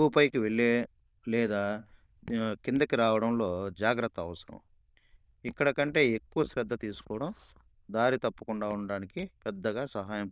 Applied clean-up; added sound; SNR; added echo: neural diffusion model UNIVERSE++.